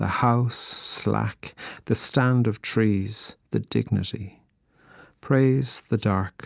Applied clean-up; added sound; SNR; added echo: none; none; none; none.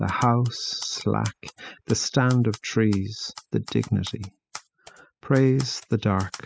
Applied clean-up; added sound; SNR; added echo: classical method spectral subtraction.